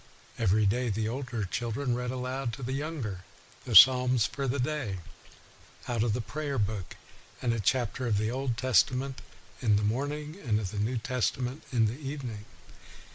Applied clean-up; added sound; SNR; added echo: neural mask model Resemble Enhance denoiser.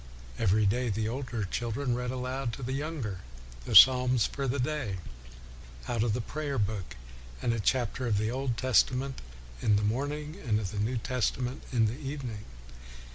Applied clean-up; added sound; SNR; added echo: none; Buzz; 18 dB; none.